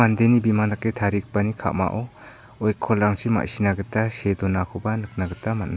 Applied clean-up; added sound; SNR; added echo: none; none; none; none.